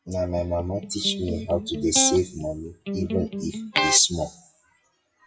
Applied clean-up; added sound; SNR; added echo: classical method WPE with log-MMSE.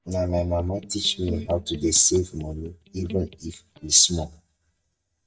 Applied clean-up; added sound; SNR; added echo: neural mask model DeepFilterNet 3.